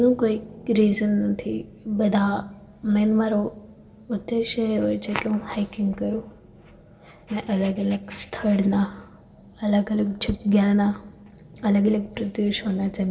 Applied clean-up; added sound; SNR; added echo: none; none; none; reverberation time 1.0 s.